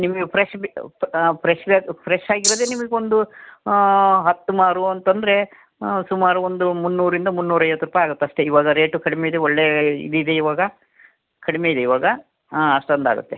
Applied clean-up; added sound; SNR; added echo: none; Rattle (instrument); 2 dB; none.